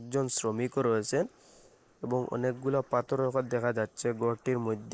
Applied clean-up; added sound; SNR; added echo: neural mask model Resemble Enhance denoiser.